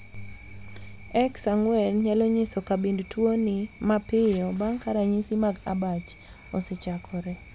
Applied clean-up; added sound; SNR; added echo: none; none; none; none.